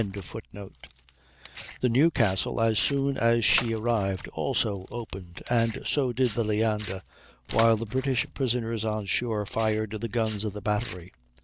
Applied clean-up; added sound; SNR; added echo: none; Tearing; 15 dB; none.